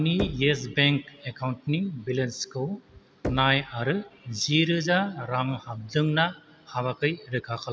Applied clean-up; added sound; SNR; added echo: none; Knock; 13 dB; none.